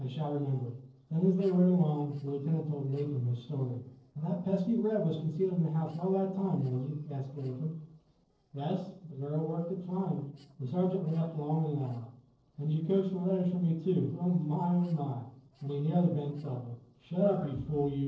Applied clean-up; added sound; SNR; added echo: neural separator model SepFormer DNS4.